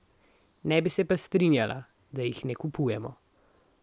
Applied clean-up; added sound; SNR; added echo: none; none; none; none.